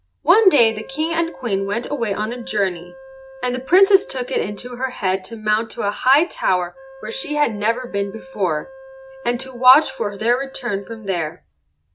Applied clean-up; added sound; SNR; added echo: none; Wind instrument, woodwind instrument; 20 dB; none.